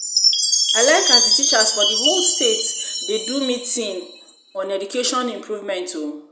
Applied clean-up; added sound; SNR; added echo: none; Chime; -2 dB; none.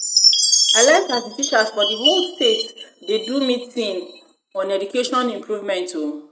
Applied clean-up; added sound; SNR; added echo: neural mask model RNNoise.